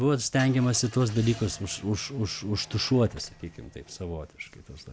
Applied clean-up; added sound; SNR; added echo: none; Engine starting / Car; 20 dB; none.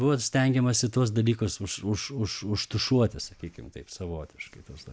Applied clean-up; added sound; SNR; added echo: none; none; none; none.